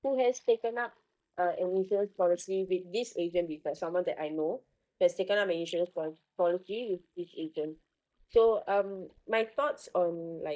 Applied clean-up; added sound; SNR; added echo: neural mask model DeepFilterNet 3.